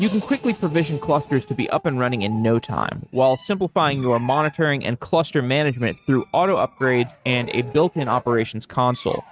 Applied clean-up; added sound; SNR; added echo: neural mask model RNNoise.